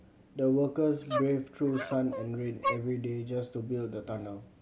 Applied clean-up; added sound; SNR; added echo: none; Dog; 8 dB; none.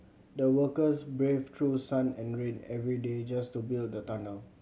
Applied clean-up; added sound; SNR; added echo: none; none; none; none.